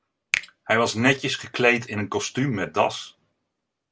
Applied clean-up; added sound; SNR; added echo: none; Finger snapping; 11 dB; none.